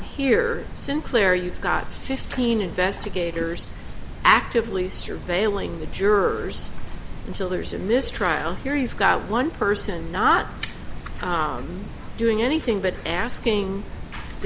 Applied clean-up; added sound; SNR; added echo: none; Water; 14 dB; none.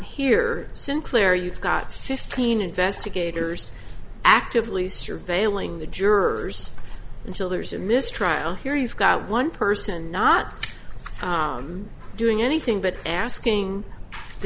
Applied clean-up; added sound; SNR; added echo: none; none; none; none.